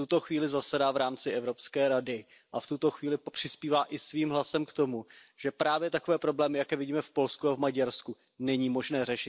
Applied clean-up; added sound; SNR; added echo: none; none; none; none.